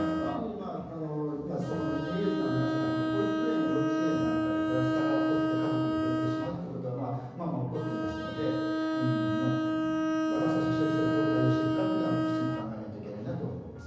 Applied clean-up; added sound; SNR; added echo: none; Bowed string instrument; -3 dB; reverberation time 1.1 s.